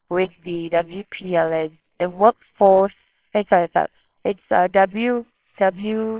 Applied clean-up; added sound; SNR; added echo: neural separator model SepFormer WHAMR!.